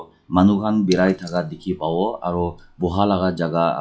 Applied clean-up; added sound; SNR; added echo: classical method log-MMSE.